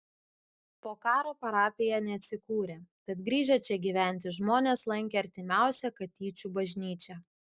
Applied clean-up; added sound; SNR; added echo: none; none; none; none.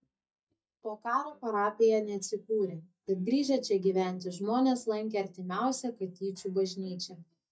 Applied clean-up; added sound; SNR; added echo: neural mask model DeepFilterNet 3.